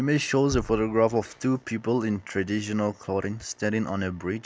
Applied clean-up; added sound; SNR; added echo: none; Bass drum; 18 dB; none.